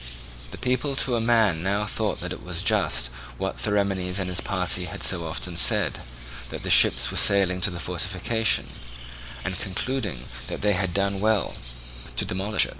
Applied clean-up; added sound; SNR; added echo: none; Bird; 16 dB; none.